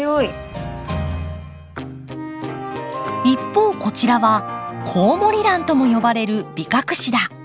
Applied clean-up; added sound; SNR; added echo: none; Piano; 13 dB; none.